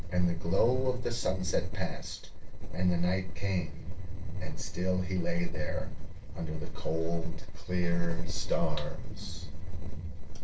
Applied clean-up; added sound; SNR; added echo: neural separator model SepFormer DNS4.